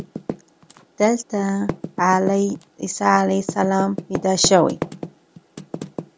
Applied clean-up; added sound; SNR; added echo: none; Typing; 11 dB; none.